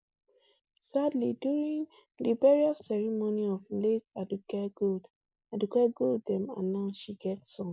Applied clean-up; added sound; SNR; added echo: neural mask model Resemble Enhance denoiser.